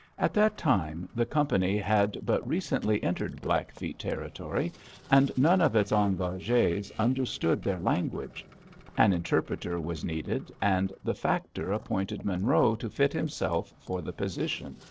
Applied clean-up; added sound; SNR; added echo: neural separator model SepFormer DNS4.